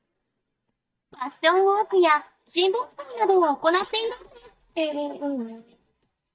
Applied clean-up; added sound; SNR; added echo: neural mask model DeepFilterNet 3.